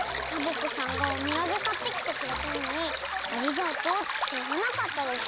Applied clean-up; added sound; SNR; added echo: none; Stream; -3 dB; none.